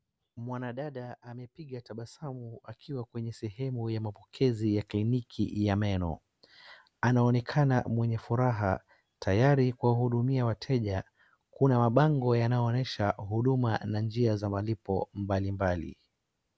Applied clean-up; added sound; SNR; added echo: none; none; none; none.